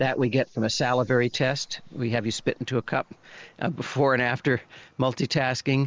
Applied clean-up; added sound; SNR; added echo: neural mask model Resemble Enhance denoiser.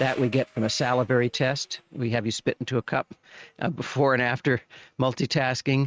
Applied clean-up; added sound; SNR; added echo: neural mask model RNNoise.